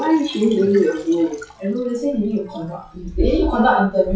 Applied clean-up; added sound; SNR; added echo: classical method WPE with log-MMSE.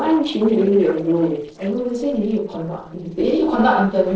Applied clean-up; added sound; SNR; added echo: neural separator model SepFormer DNS4.